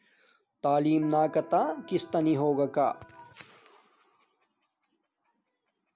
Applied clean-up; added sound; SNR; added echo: none; Electric guitar; 18 dB; none.